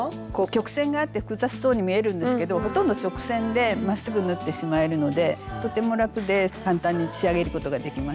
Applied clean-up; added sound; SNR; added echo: none; Trumpet; 16 dB; none.